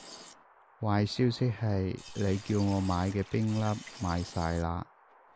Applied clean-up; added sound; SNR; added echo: none; Liquid; 18 dB; none.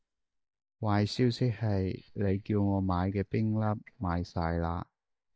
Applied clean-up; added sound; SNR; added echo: neural mask model DeepFilterNet 3.